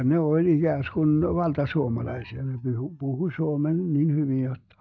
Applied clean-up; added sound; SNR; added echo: neural mask model DeepFilterNet 3.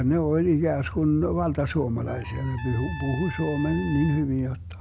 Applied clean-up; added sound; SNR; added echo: none; Trumpet; 17 dB; none.